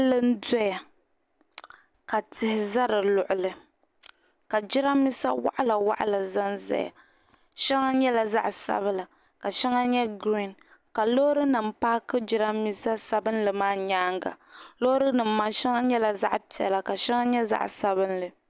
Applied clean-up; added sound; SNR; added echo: none; none; none; none.